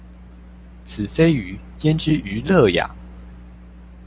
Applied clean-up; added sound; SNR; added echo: none; none; none; none.